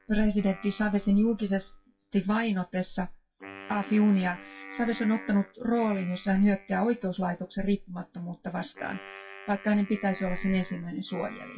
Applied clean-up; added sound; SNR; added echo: classical method WPE with log-MMSE.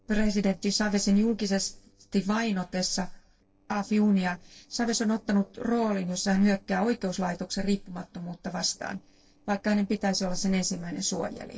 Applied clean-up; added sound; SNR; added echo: neural separator model SepFormer DNS4.